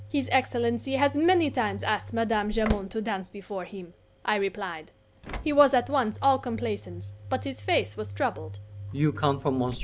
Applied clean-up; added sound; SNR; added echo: none; Slam / Engine; 12 dB; none.